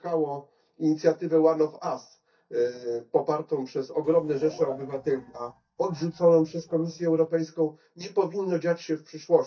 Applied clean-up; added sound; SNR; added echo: neural mask model DeepFilterNet 3.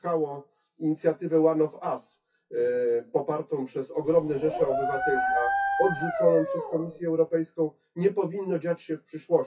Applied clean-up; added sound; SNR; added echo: classical method WPE with log-MMSE.